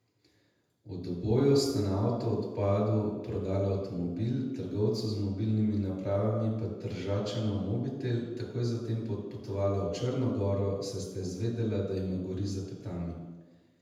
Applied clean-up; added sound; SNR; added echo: none; none; none; reverberation time 1.1 s.